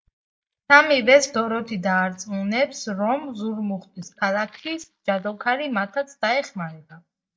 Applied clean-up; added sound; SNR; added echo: neural mask model DeepFilterNet 3.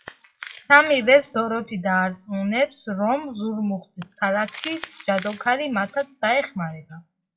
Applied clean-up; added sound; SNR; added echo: classical method WPE with log-MMSE.